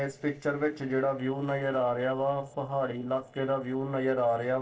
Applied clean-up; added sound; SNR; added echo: neural separator model SepFormer DNS4.